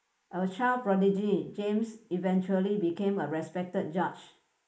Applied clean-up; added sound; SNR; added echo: neural mask model Resemble Enhance denoiser.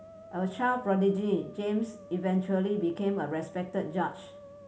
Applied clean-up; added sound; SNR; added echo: none; Musical instrument; 19 dB; none.